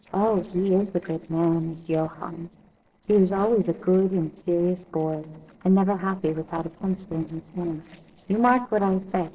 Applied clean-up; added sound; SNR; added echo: neural separator model SepFormer DNS4.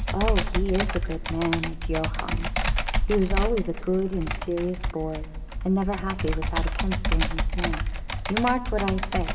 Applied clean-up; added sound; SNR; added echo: none; Computer keyboard; -2 dB; reverberation time 1.4 s.